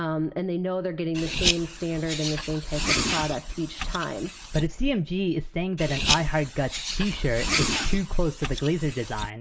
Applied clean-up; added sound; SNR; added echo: none; Car; 2 dB; reverberation time 0.2 s.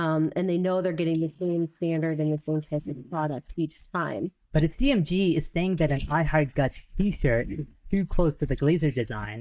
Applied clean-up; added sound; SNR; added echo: neural mask model DeepFilterNet 3.